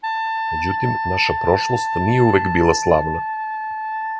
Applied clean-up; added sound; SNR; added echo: none; Wind instrument, woodwind instrument; 2 dB; none.